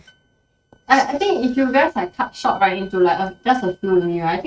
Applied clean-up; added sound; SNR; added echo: neural mask model RNNoise.